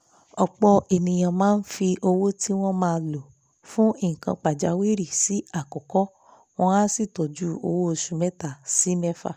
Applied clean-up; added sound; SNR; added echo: none; none; none; none.